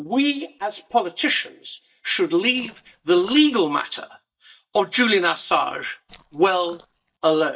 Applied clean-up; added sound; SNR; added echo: neural mask model DeepFilterNet 3.